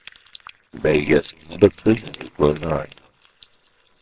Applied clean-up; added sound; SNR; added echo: neural separator model SepFormer WHAMR!.